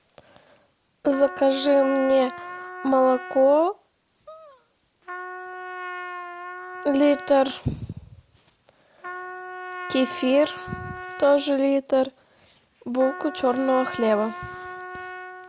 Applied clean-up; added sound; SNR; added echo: none; Trumpet; 13 dB; none.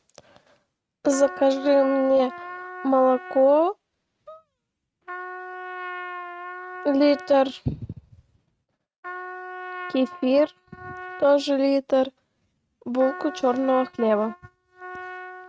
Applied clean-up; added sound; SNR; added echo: neural mask model RNNoise.